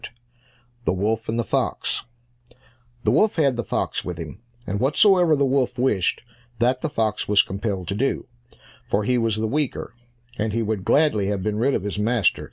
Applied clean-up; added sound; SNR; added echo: none; none; none; none.